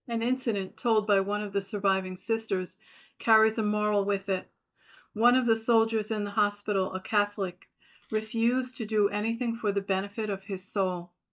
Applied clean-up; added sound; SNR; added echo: neural mask model DeepFilterNet 3.